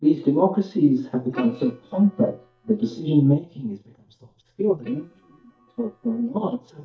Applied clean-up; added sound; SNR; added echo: neural mask model DeepFilterNet 3.